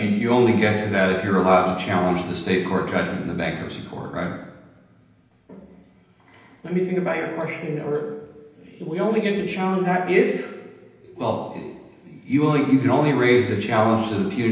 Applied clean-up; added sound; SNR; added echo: none; none; none; reverberation time 0.9 s.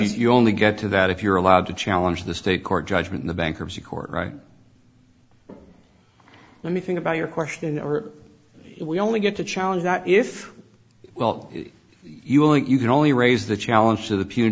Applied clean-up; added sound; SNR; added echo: none; none; none; none.